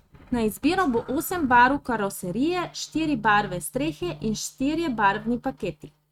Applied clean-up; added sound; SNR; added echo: neural mask model RNNoise.